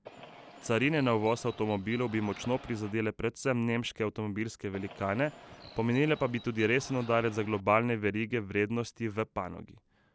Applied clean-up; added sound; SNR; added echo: none; Bird; 19 dB; none.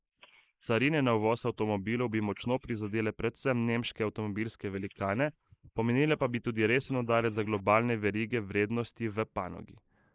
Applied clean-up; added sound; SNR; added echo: neural mask model Resemble Enhance denoiser.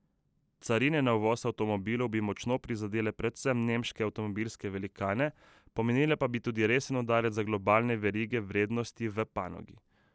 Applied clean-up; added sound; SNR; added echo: none; none; none; none.